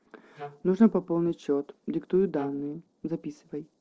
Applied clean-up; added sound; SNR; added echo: neural separator model SepFormer DNS4.